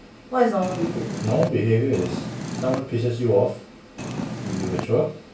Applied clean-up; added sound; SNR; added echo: none; Purr; 5 dB; reverberation time 0.3 s.